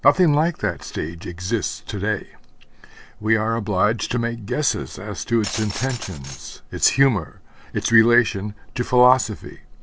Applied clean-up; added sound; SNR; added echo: none; Glass; 13 dB; none.